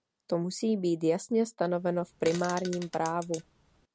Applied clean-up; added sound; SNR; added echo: none; Fart; 16 dB; none.